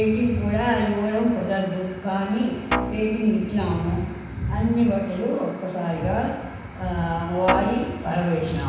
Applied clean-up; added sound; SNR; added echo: none; Guitar; 5 dB; reverberation time 1.1 s.